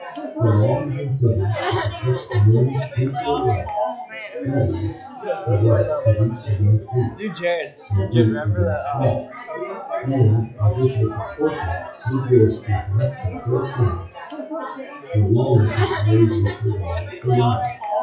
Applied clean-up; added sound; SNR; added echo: classical method WPE with log-MMSE.